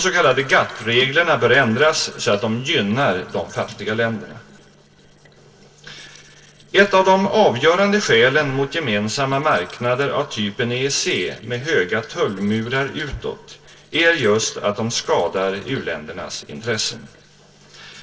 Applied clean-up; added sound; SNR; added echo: neural separator model SepFormer DNS4.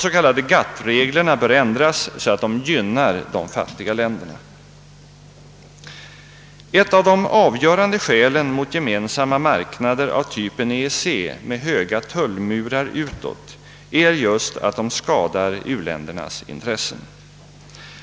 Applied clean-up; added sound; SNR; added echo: none; none; none; none.